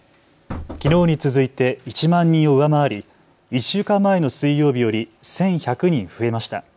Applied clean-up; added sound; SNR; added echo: none; Knock / Wood; 12 dB; none.